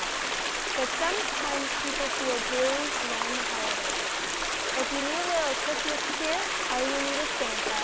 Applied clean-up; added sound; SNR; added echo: none; Stream; -4 dB; none.